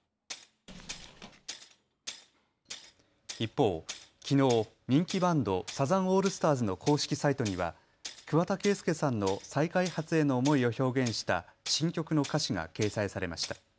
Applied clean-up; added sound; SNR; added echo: none; Tools; 18 dB; none.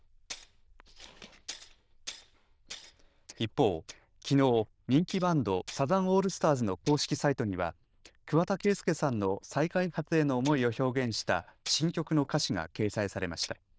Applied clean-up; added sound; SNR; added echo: neural diffusion model UNIVERSE++.